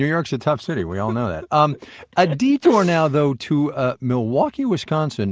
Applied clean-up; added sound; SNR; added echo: none; none; none; none.